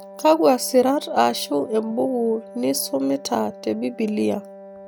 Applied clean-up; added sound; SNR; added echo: none; Wind instrument, woodwind instrument; 18 dB; none.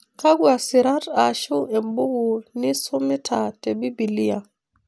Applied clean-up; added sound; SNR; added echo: none; none; none; none.